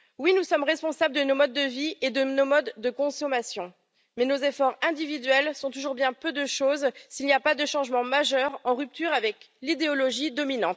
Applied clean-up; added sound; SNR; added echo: none; none; none; none.